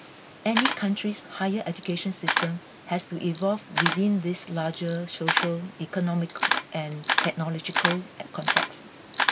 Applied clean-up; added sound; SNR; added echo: none; Camera; 0 dB; none.